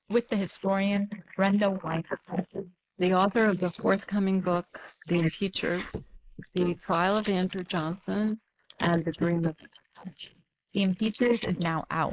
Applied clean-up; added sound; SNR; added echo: neural mask model Resemble Enhance denoiser.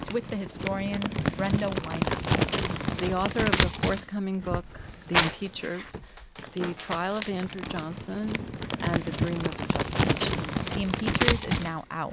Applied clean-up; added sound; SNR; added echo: none; Crumpling, crinkling; -3 dB; none.